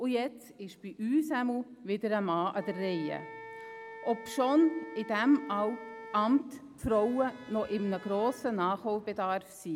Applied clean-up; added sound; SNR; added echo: none; Wind instrument, woodwind instrument + Motor vehicle (road); 18 dB; none.